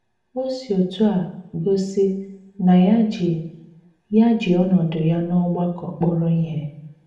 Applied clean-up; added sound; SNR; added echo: none; none; none; reverberation time 0.6 s.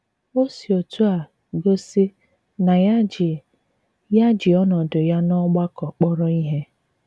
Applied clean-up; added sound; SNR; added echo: none; none; none; none.